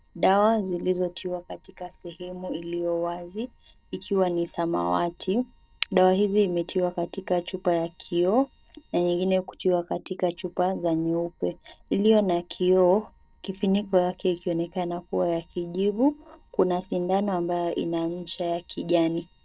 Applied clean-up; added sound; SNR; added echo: neural separator model SepFormer DNS4.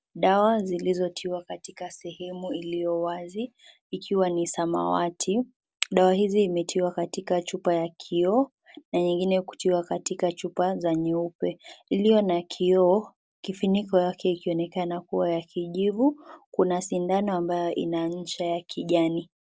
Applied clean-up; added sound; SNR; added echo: none; none; none; none.